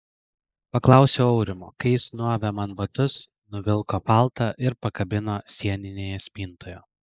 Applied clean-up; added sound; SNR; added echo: neural mask model Resemble Enhance denoiser.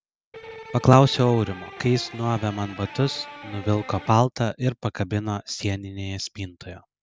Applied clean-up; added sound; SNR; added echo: none; Electric guitar; 16 dB; none.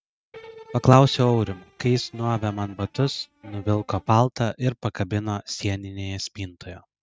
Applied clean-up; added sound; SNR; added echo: neural mask model RNNoise.